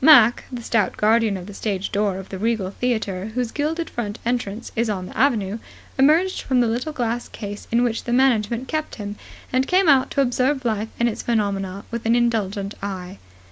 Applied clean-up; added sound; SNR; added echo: none; none; none; none.